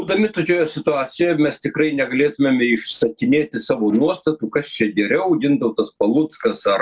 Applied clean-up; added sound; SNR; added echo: neural separator model SepFormer DNS4.